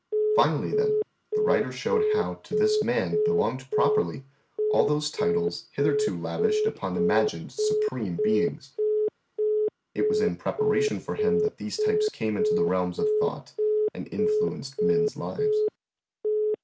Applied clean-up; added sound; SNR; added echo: none; Telephone; -4 dB; none.